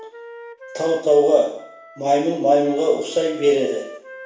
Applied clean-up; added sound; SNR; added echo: none; Wind instrument, woodwind instrument; 19 dB; reverberation time 0.7 s.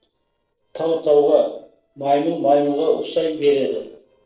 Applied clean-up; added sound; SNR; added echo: neural separator model SepFormer DNS4.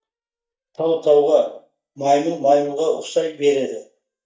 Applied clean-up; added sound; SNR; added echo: neural mask model DeepFilterNet 3.